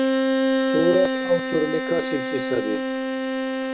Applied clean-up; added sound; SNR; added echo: none; Bowed string instrument; -2 dB; none.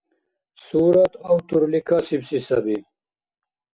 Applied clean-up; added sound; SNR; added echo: none; none; none; none.